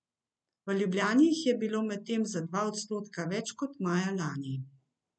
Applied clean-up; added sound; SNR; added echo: none; none; none; none.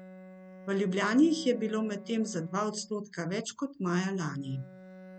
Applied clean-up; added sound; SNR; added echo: none; Bowed string instrument; 18 dB; none.